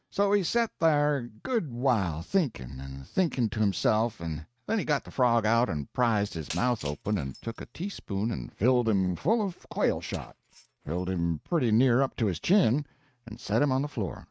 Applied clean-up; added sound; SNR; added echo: neural mask model RNNoise.